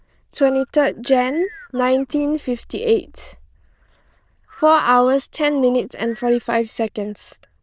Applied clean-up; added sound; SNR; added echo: neural diffusion model UNIVERSE++.